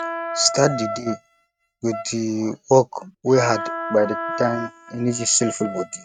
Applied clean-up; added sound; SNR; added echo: neural mask model RNNoise.